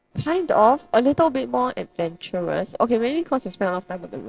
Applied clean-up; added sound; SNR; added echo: neural separator model SepFormer DNS4.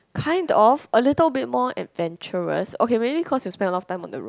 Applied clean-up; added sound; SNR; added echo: none; none; none; none.